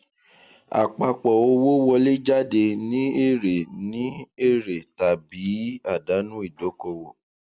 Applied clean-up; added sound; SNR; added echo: none; none; none; none.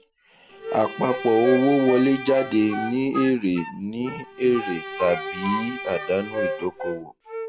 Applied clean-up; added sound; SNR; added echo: none; Bowed string instrument + Wind instrument, woodwind instrument; 8 dB; none.